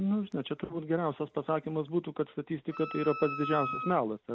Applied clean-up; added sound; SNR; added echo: none; Wind instrument, woodwind instrument; 6 dB; none.